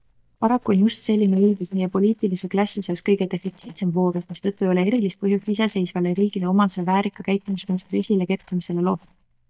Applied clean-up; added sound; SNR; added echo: neural mask model DeepFilterNet 3.